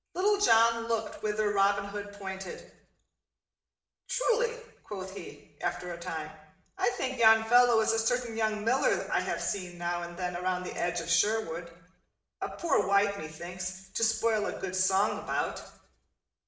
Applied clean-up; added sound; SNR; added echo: none; none; none; reverberation time 0.7 s.